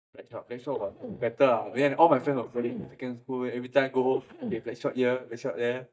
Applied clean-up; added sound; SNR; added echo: neural mask model DeepFilterNet 3.